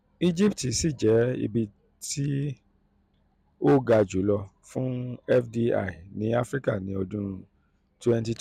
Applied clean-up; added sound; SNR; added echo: none; none; none; none.